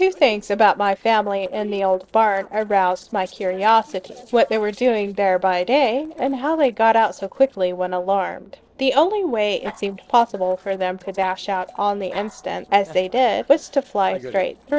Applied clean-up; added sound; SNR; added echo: neural separator model SepFormer DNS4.